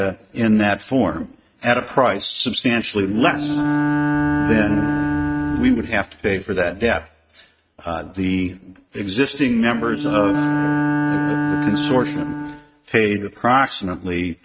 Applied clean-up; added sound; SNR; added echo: neural mask model RNNoise.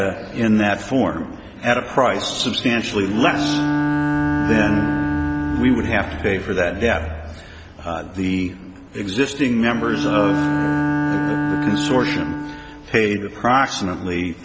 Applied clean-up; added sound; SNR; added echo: none; Bowed string instrument; 3 dB; none.